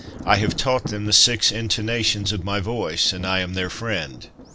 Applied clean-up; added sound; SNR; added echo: none; Thunder; 14 dB; none.